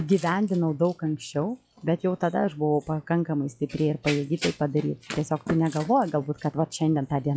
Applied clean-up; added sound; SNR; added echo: classical method log-MMSE.